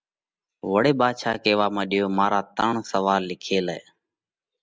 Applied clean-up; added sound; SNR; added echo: none; none; none; none.